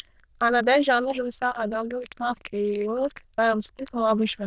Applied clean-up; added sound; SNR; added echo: neural diffusion model UNIVERSE++.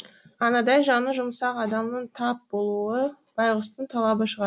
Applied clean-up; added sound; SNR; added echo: none; none; none; none.